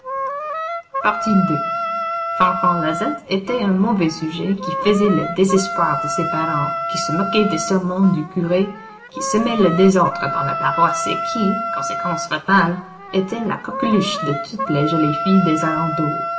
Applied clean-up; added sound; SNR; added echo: none; Wind instrument, woodwind instrument; 5 dB; reverberation time 0.7 s.